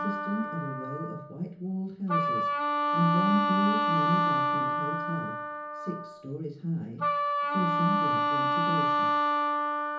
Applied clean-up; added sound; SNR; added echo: none; Wind instrument, woodwind instrument; -5 dB; reverberation time 0.7 s.